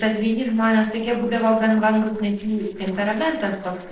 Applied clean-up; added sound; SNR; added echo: neural separator model SepFormer DNS4.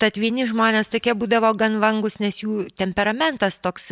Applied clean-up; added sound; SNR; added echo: none; none; none; none.